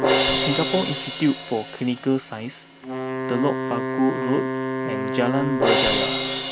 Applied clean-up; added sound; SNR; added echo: none; Wind instrument, woodwind instrument + Crash cymbal; -1 dB; none.